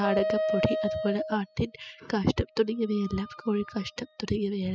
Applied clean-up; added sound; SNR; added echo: classical method spectral subtraction.